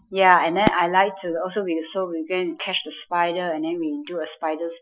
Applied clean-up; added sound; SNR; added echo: classical method Wiener filter.